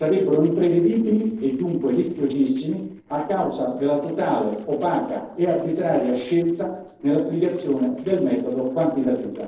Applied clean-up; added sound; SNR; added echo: neural separator model SepFormer DNS4.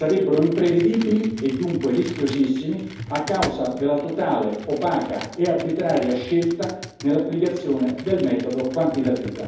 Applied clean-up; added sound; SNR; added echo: none; Computer keyboard; 16 dB; reverberation time 0.9 s.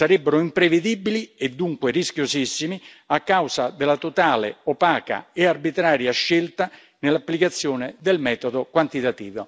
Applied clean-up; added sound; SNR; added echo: none; none; none; none.